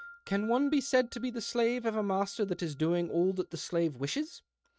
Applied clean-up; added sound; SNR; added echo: neural mask model RNNoise.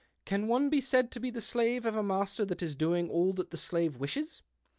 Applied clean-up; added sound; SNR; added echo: none; none; none; none.